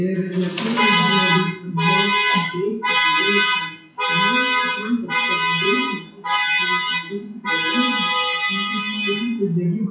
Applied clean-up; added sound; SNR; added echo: classical method WPE with log-MMSE.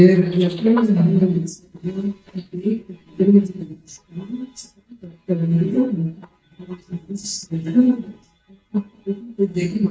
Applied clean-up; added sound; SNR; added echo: neural mask model DeepFilterNet 3.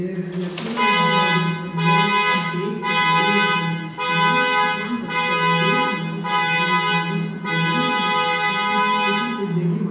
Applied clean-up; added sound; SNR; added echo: none; Alarm; -4 dB; reverberation time 1.1 s.